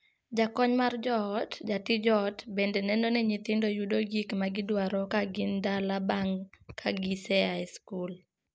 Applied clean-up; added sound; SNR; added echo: none; none; none; none.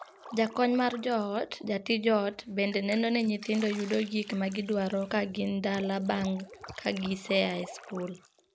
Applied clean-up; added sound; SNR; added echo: none; Drip; 20 dB; none.